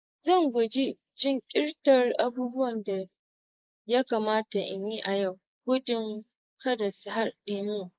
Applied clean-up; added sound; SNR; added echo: neural mask model Resemble Enhance denoiser.